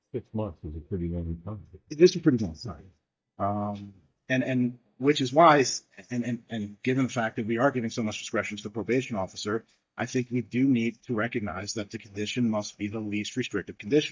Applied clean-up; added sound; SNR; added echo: neural mask model DeepFilterNet 3.